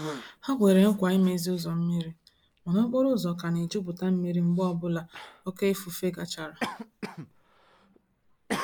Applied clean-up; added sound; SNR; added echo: neural mask model Resemble Enhance denoiser.